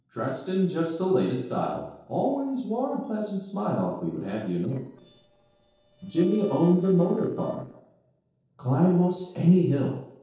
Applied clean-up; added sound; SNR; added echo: neural separator model SepFormer DNS4.